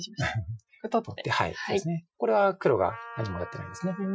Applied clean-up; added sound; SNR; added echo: classical method Wiener filter.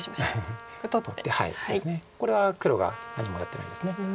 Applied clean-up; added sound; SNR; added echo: none; Trumpet; 16 dB; none.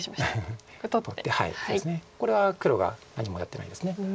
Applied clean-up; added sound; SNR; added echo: none; none; none; none.